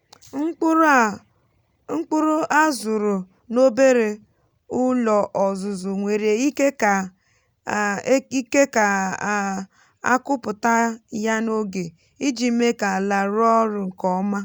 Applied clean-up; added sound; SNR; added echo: none; none; none; none.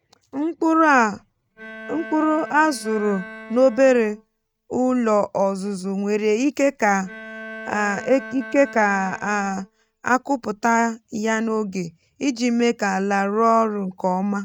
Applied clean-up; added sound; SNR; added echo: neural mask model RNNoise.